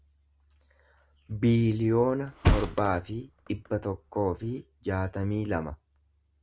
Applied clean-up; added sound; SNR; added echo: none; Thump, thud; 1 dB; none.